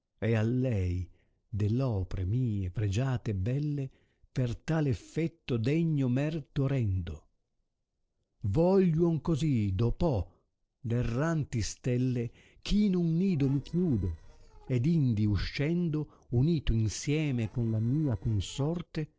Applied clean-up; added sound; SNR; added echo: neural separator model SepFormer DNS4.